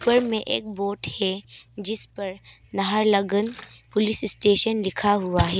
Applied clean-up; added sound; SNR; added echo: none; Splash, splatter; 14 dB; none.